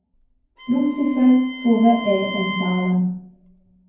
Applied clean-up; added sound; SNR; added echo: none; Bowed string instrument; 14 dB; reverberation time 0.9 s.